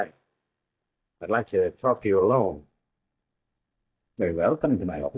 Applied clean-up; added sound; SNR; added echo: neural mask model DeepFilterNet 3.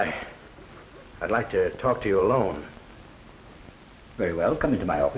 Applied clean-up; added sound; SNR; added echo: none; none; none; none.